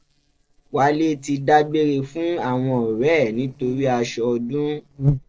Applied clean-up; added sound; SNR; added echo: neural separator model SepFormer DNS4.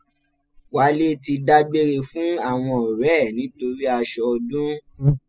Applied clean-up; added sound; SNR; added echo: classical method spectral subtraction.